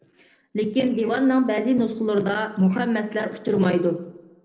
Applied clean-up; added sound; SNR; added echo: neural separator model SepFormer DNS4.